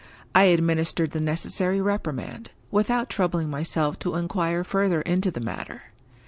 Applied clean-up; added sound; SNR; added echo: none; none; none; none.